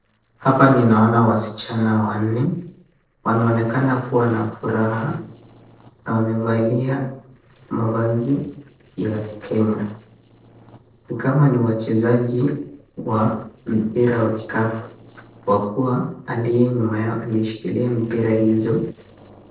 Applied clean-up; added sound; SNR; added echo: neural separator model SepFormer DNS4.